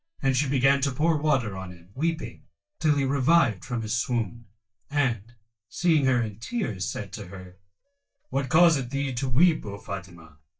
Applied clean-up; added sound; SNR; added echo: neural mask model DeepFilterNet 3.